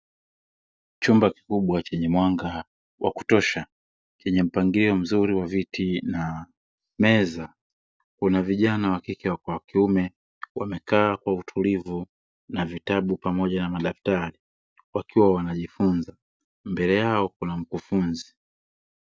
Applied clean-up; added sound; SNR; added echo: none; none; none; none.